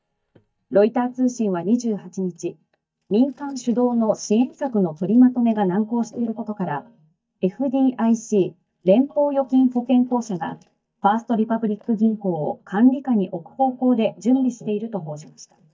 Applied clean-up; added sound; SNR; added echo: neural mask model DeepFilterNet 3.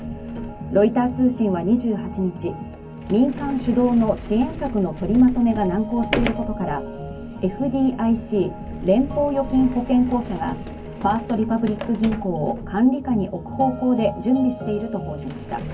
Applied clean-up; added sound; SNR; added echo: none; Sliding door; 14 dB; reverberation time 0.3 s.